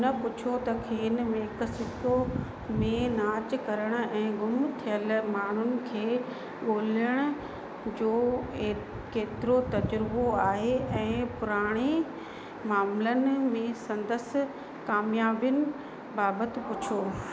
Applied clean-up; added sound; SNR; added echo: none; none; none; none.